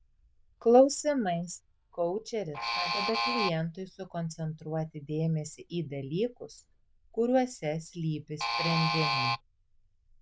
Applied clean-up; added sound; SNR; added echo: neural diffusion model UNIVERSE++.